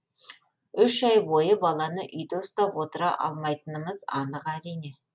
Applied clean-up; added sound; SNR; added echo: none; none; none; none.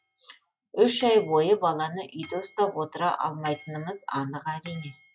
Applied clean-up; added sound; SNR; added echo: classical method log-MMSE.